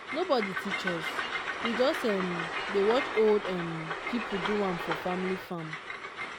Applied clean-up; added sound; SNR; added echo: none; Train; 4 dB; none.